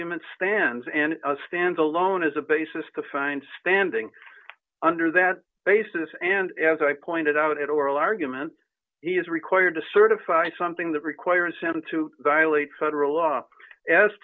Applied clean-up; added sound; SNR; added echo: none; none; none; none.